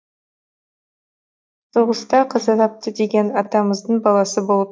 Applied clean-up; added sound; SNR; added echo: neural mask model DeepFilterNet 3.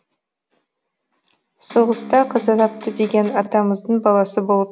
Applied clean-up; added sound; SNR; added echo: none; Electric guitar; 14 dB; none.